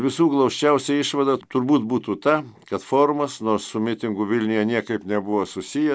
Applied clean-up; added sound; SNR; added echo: none; none; none; none.